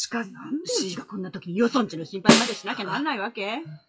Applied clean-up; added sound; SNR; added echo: classical method WPE with log-MMSE.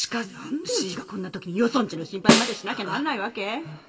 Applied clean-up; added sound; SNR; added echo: none; Snare drum; -4 dB; reverberation time 1.3 s.